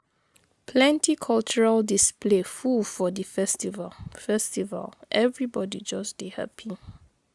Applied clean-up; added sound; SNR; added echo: none; none; none; none.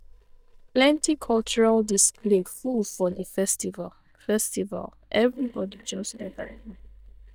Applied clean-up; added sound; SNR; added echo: neural mask model DeepFilterNet 3.